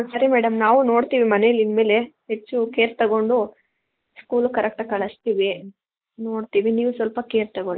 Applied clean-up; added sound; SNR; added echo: neural mask model Resemble Enhance denoiser.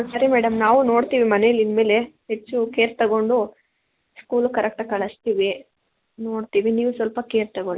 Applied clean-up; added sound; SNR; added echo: none; none; none; none.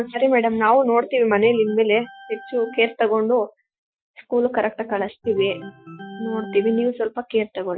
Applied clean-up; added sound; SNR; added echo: classical method Wiener filter.